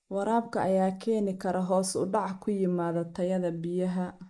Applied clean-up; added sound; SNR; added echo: neural mask model Resemble Enhance denoiser.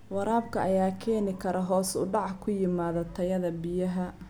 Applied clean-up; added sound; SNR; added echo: none; none; none; none.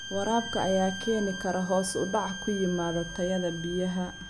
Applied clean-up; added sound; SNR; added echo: none; Bowed string instrument; 11 dB; none.